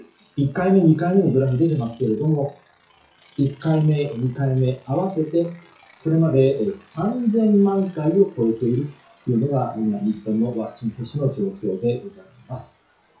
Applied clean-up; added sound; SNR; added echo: classical method WPE with log-MMSE.